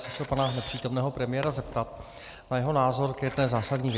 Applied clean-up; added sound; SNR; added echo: none; Camera; 17 dB; none.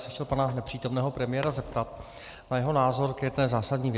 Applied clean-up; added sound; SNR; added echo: none; none; none; none.